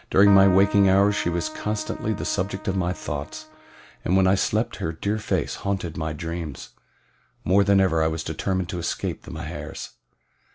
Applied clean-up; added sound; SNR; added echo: none; Keyboard (musical); 13 dB; none.